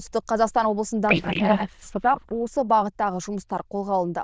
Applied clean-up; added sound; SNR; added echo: neural diffusion model UNIVERSE++.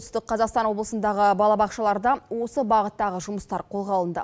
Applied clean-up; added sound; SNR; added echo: none; none; none; none.